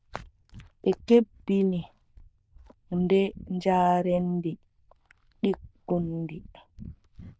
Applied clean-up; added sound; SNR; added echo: neural diffusion model UNIVERSE++.